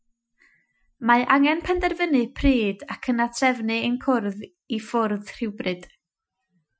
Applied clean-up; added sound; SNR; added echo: classical method Wiener filter.